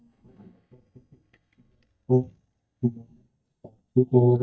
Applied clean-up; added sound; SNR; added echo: neural mask model DeepFilterNet 3.